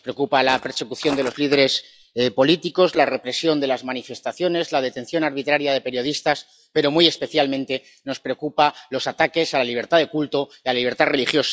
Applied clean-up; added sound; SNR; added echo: classical method log-MMSE.